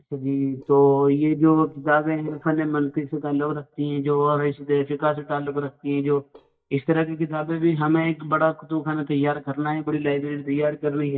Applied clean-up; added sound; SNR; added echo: neural mask model DeepFilterNet 3.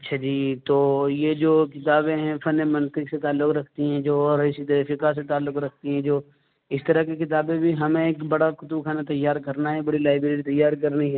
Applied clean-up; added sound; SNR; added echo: none; none; none; none.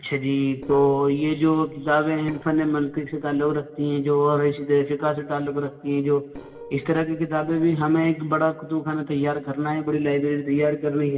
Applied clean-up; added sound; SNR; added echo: neural separator model SepFormer DNS4.